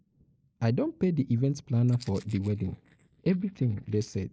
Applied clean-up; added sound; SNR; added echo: neural mask model Resemble Enhance denoiser.